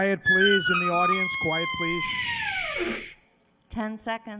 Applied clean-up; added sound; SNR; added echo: none; Squeak; -3 dB; none.